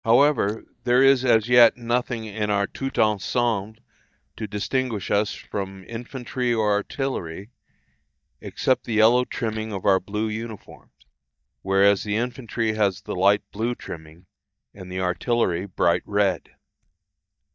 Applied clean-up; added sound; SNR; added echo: neural mask model DeepFilterNet 3.